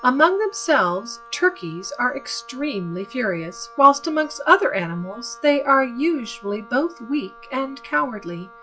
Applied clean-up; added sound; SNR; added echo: classical method log-MMSE.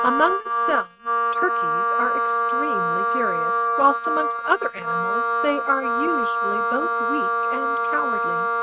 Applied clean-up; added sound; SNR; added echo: neural mask model RNNoise.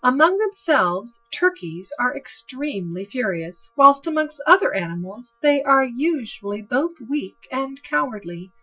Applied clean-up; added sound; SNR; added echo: classical method Wiener filter.